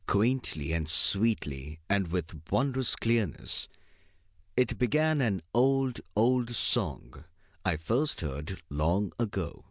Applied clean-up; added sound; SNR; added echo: none; none; none; none.